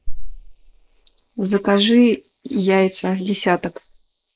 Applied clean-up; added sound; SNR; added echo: neural mask model Resemble Enhance denoiser.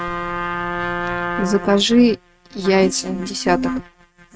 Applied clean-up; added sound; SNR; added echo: neural mask model RNNoise.